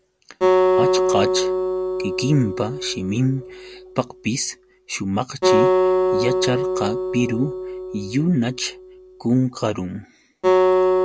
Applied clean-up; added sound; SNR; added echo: none; Acoustic guitar; -3 dB; none.